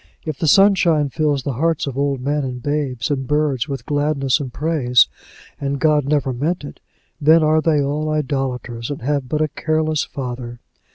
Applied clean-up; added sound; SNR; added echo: none; none; none; none.